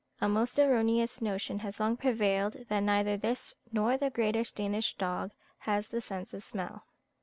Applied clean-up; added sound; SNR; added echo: none; none; none; none.